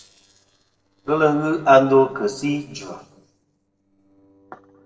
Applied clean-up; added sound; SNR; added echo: neural separator model SepFormer DNS4.